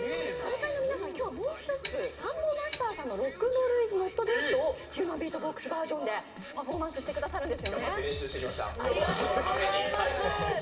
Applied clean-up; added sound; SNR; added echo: none; Snare drum; 18 dB; reverberation time 2.6 s.